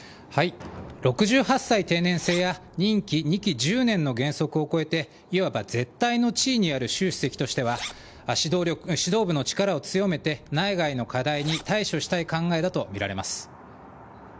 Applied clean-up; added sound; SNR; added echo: none; Zipper (clothing); 20 dB; none.